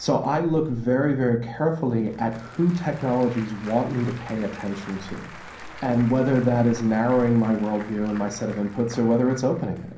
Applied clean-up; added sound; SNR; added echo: none; Applause / Crowd; 19 dB; reverberation time 0.6 s.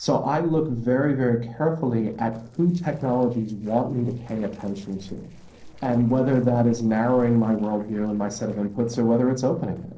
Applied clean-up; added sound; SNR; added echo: neural separator model SepFormer DNS4.